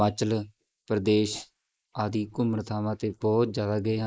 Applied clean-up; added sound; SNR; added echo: neural mask model Resemble Enhance denoiser.